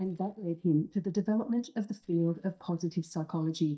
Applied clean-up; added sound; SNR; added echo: neural mask model DeepFilterNet 3.